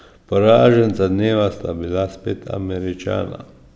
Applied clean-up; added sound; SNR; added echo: none; none; none; none.